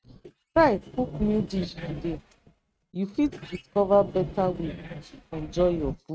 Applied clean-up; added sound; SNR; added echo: neural mask model RNNoise.